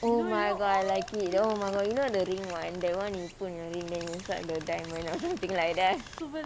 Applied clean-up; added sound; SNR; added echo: none; Stream + Tools; 17 dB; none.